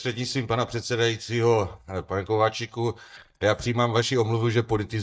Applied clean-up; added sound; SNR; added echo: neural mask model DeepFilterNet 3.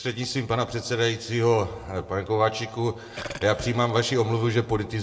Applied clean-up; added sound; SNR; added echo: none; Burping, eructation; 14 dB; reverberation time 1.1 s.